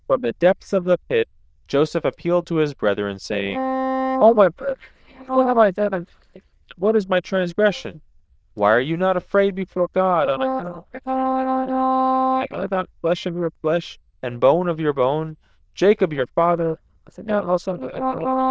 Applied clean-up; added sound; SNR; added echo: neural diffusion model UNIVERSE++.